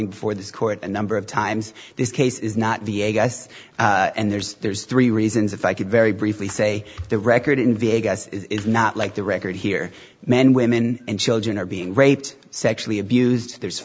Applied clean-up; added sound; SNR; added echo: none; none; none; none.